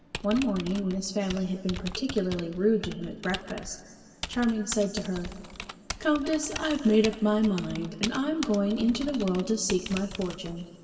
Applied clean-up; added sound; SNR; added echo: none; Typing; 12 dB; reverberation time 2.5 s.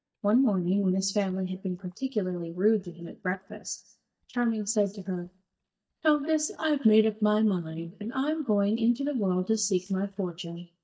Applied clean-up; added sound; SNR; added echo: neural mask model DeepFilterNet 3.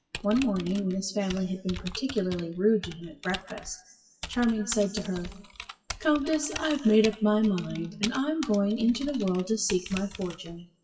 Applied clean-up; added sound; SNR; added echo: classical method WPE with log-MMSE.